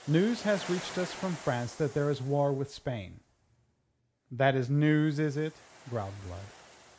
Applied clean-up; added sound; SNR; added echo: none; Waves, surf; 17 dB; none.